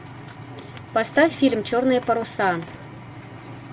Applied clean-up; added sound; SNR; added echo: none; none; none; none.